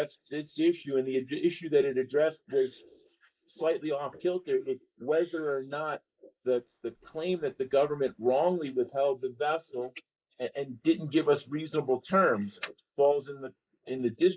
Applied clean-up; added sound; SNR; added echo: neural mask model Resemble Enhance denoiser.